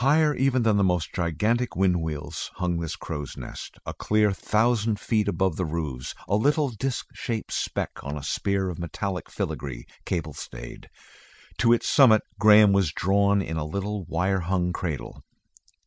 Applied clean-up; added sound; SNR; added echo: none; none; none; none.